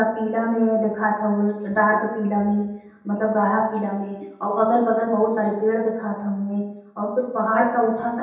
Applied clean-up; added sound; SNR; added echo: none; none; none; reverberation time 0.9 s.